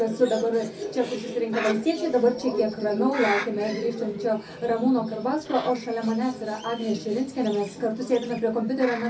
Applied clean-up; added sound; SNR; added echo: none; Bird; 14 dB; reverberation time 0.3 s.